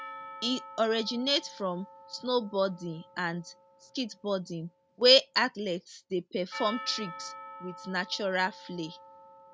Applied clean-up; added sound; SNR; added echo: none; Percussion; 16 dB; none.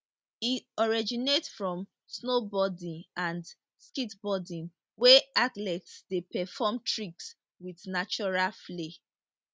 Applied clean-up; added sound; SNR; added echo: none; none; none; none.